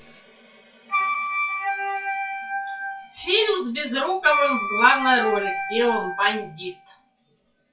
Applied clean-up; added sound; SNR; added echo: classical method WPE with log-MMSE.